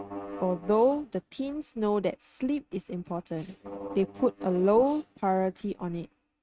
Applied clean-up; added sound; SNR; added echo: neural mask model RNNoise.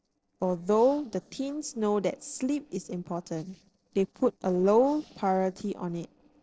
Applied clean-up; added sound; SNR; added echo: neural separator model SepFormer DNS4.